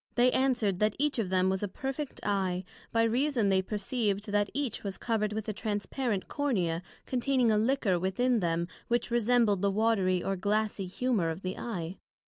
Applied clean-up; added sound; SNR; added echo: none; none; none; none.